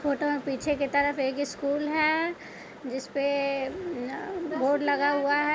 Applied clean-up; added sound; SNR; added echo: none; none; none; none.